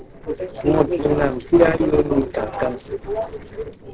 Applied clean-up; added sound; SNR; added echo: neural separator model SepFormer DNS4.